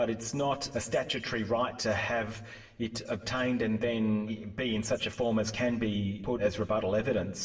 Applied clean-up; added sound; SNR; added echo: none; none; none; reverberation time 0.8 s.